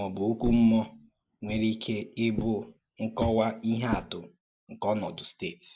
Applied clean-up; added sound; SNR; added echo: none; Walk, footsteps; 10 dB; none.